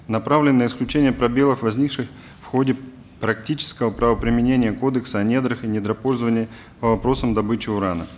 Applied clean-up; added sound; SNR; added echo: none; none; none; none.